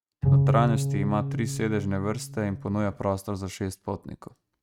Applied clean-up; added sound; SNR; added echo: neural mask model RNNoise.